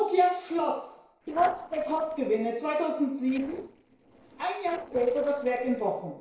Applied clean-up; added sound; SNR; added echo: neural separator model SepFormer DNS4.